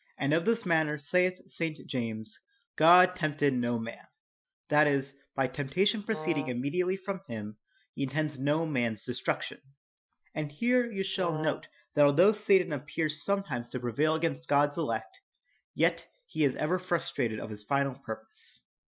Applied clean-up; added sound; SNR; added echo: classical method Wiener filter.